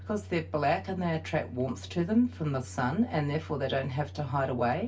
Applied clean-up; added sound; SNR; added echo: none; Microwave oven; 14 dB; reverberation time 0.2 s.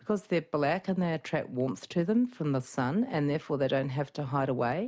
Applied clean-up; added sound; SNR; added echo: none; none; none; none.